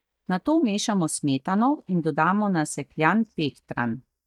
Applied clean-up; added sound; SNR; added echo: neural mask model DeepFilterNet 3.